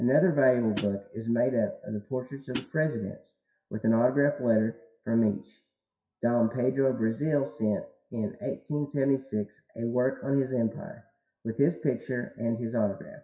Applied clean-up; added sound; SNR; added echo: classical method WPE with log-MMSE.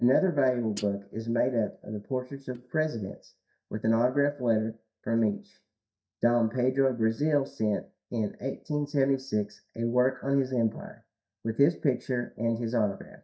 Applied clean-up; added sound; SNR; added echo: neural mask model DeepFilterNet 3.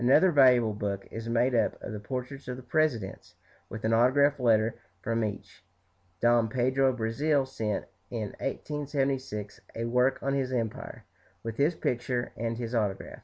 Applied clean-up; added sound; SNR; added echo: none; none; none; none.